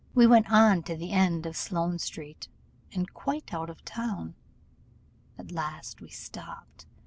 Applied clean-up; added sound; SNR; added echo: none; none; none; none.